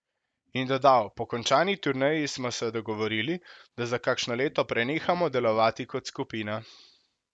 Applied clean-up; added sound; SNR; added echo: none; none; none; none.